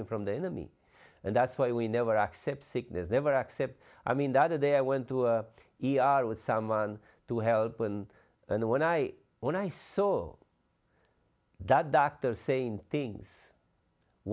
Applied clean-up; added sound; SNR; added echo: none; none; none; none.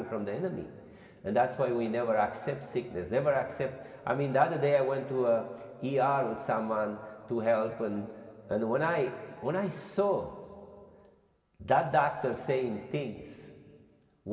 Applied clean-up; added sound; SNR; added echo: none; none; none; reverberation time 2.2 s.